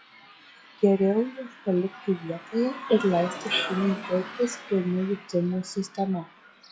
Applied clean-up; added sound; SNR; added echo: classical method log-MMSE.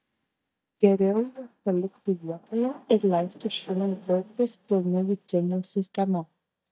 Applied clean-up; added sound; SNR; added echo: neural mask model DeepFilterNet 3.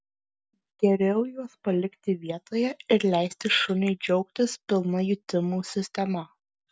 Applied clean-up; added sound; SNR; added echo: none; none; none; none.